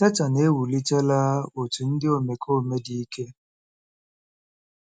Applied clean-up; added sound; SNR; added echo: none; none; none; none.